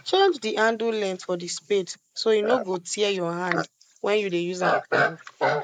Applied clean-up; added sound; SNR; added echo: neural mask model Resemble Enhance denoiser.